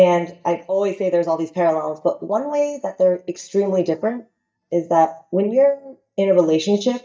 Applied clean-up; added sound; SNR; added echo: neural mask model DeepFilterNet 3.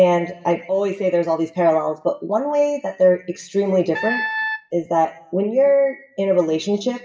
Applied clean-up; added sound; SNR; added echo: classical method WPE with log-MMSE.